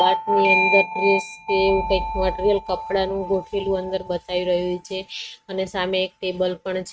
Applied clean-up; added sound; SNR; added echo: neural mask model RNNoise.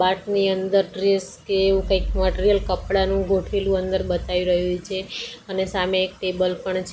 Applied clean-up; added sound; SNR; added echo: none; none; none; none.